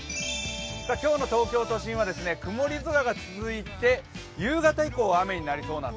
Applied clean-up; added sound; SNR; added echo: none; none; none; none.